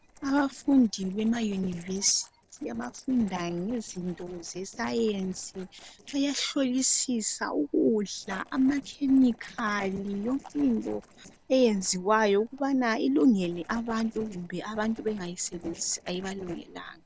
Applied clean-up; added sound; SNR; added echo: neural separator model SepFormer DNS4.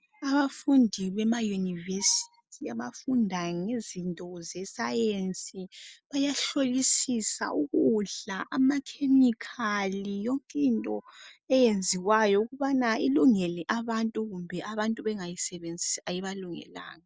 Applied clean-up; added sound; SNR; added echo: none; none; none; none.